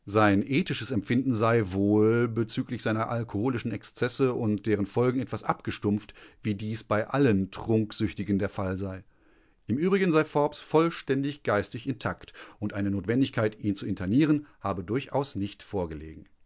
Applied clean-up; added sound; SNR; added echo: none; none; none; none.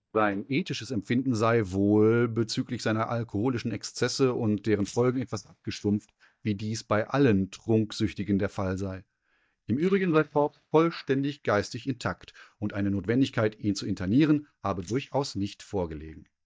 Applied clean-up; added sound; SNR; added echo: neural mask model DeepFilterNet 3.